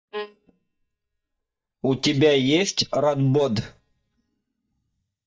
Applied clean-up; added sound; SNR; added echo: neural mask model DeepFilterNet 3.